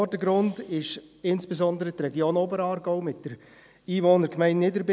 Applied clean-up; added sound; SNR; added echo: none; none; none; none.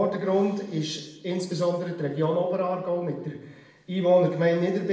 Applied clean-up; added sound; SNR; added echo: none; none; none; reverberation time 0.7 s.